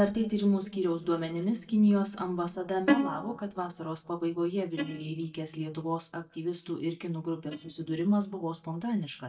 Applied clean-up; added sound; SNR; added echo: neural mask model DeepFilterNet 3.